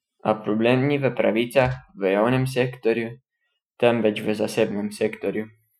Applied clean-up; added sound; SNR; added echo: classical method Wiener filter.